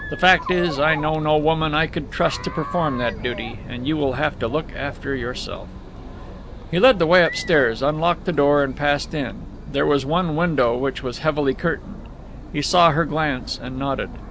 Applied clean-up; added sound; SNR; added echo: none; Chatter; 12 dB; none.